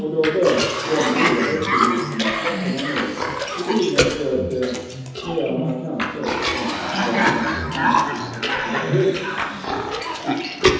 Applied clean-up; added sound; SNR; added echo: none; Cough; -2 dB; reverberation time 0.9 s.